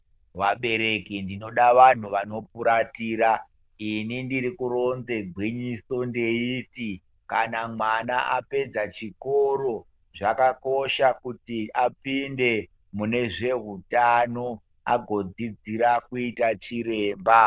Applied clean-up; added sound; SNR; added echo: neural diffusion model UNIVERSE++.